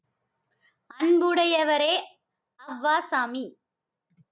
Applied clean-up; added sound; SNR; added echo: none; none; none; none.